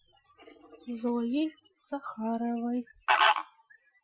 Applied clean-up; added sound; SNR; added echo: classical method Wiener filter.